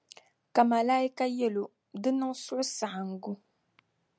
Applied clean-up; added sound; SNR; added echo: none; none; none; none.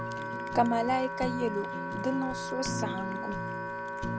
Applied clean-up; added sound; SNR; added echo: none; Fire + Wind instrument, woodwind instrument; 2 dB; none.